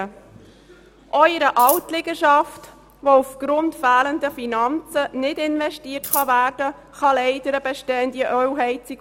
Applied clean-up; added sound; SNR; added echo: none; Scissors; 5 dB; none.